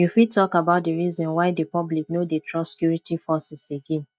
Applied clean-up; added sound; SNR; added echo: neural mask model DeepFilterNet 3.